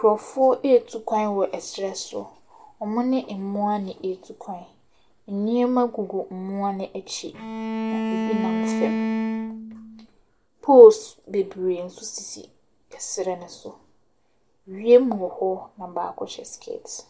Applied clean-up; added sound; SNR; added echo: none; Bowed string instrument; 4 dB; none.